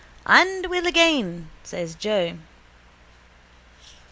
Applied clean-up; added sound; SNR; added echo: none; none; none; none.